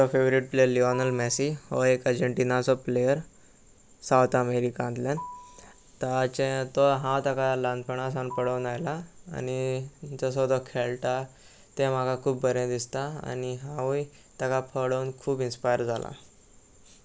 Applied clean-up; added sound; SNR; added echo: none; Marimba, xylophone; 19 dB; none.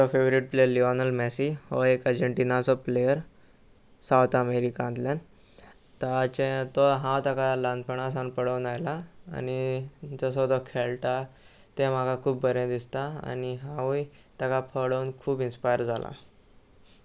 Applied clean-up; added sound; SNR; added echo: none; none; none; none.